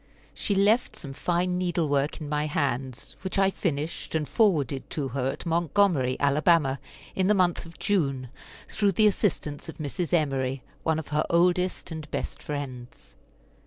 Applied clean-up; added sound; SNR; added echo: none; none; none; none.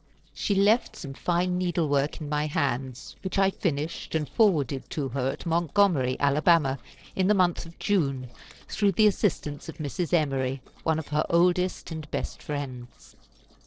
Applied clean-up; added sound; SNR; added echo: neural separator model SepFormer DNS4.